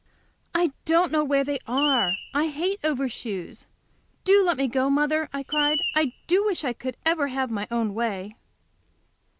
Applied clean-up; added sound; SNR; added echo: none; Screech; 10 dB; none.